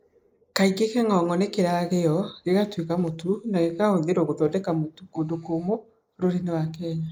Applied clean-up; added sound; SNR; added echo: neural mask model Resemble Enhance denoiser.